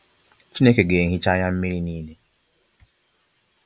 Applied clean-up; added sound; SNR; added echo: none; none; none; none.